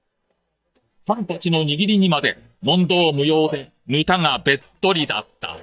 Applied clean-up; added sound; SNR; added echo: neural mask model DeepFilterNet 3.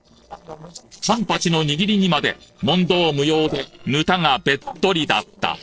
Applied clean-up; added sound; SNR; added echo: neural separator model SepFormer DNS4.